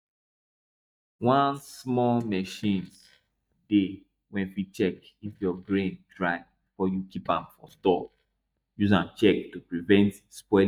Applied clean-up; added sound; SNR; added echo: neural mask model DeepFilterNet 3.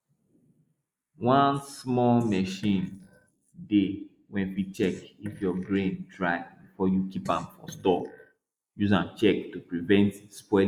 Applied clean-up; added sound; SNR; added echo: neural mask model Resemble Enhance denoiser.